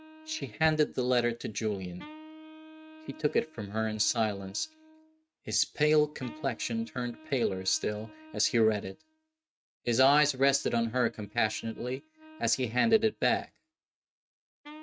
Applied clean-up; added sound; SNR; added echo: neural mask model RNNoise.